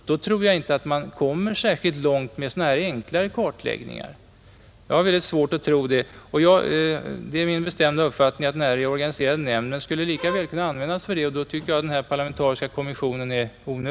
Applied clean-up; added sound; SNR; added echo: none; Bowed string instrument; 12 dB; none.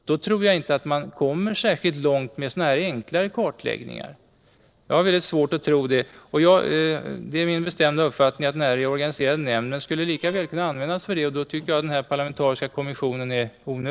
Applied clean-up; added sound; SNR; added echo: neural separator model SepFormer DNS4.